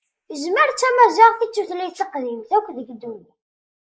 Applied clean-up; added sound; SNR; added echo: neural mask model Resemble Enhance denoiser.